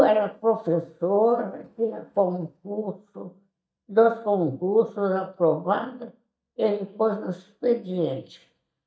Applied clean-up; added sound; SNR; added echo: neural mask model DeepFilterNet 3.